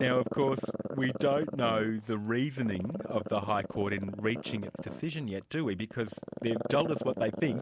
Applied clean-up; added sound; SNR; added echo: none; Growling; 7 dB; none.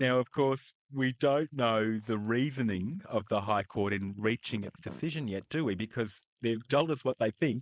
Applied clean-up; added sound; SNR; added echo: neural mask model Resemble Enhance denoiser.